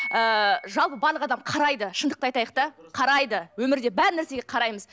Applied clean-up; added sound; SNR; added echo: none; Piano; 18 dB; none.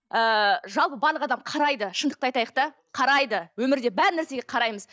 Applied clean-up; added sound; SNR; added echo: neural mask model DeepFilterNet 3.